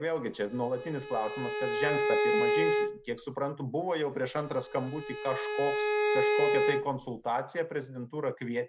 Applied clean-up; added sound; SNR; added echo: none; Bowed string instrument; -3 dB; none.